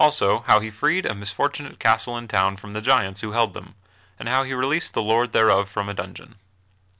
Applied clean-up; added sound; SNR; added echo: none; none; none; none.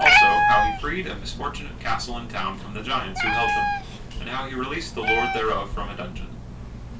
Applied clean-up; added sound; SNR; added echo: none; Meow; -5 dB; reverberation time 0.2 s.